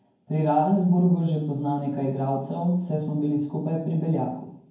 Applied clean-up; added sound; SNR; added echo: none; none; none; reverberation time 0.9 s.